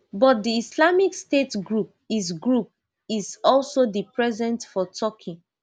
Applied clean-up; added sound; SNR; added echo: none; none; none; none.